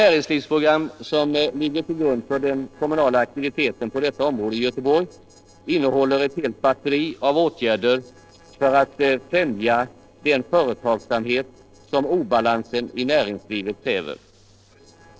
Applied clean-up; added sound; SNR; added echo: neural separator model SepFormer DNS4.